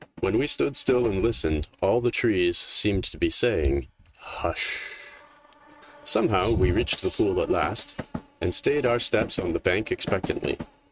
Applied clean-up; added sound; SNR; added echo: neural mask model RNNoise.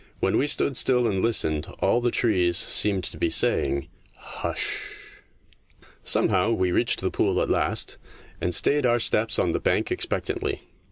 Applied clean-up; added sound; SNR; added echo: none; none; none; none.